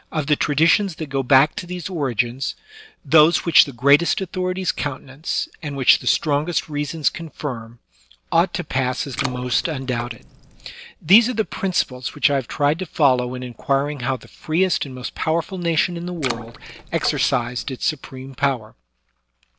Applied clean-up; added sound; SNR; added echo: none; Water / Splash, splatter; 11 dB; none.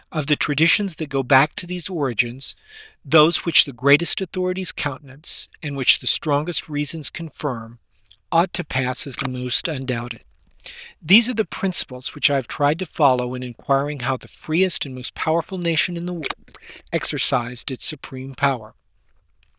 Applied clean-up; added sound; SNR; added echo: neural diffusion model UNIVERSE++.